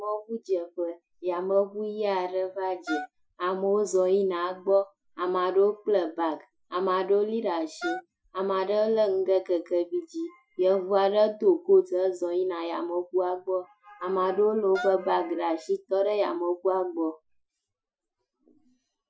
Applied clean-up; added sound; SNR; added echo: classical method Wiener filter.